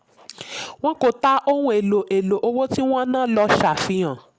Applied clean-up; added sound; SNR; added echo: none; none; none; none.